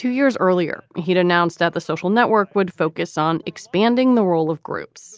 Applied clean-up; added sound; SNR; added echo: none; none; none; none.